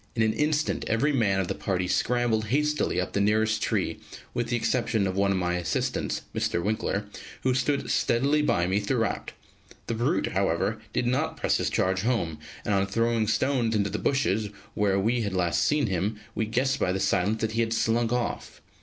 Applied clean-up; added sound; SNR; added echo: none; none; none; none.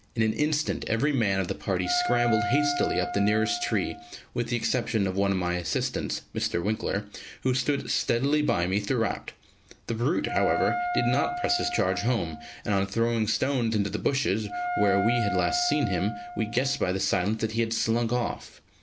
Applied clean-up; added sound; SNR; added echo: none; Wind instrument, woodwind instrument; 5 dB; none.